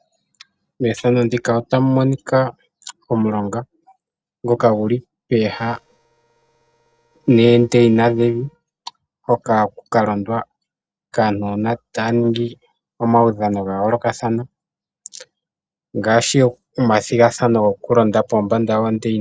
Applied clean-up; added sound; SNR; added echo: neural separator model SepFormer DNS4.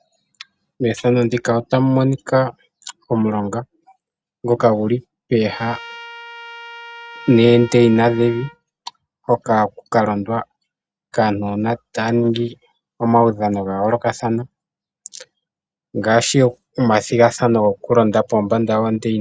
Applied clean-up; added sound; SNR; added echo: none; Trumpet; 18 dB; none.